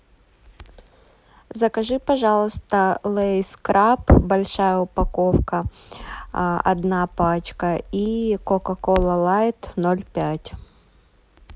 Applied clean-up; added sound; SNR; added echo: none; Crackle; 18 dB; none.